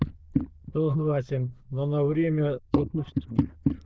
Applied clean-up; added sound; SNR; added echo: neural diffusion model UNIVERSE++.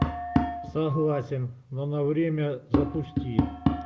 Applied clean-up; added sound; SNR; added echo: none; Tap; 0 dB; none.